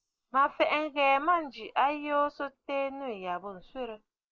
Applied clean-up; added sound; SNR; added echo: neural mask model Resemble Enhance denoiser.